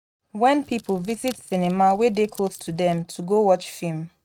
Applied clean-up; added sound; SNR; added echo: neural mask model RNNoise.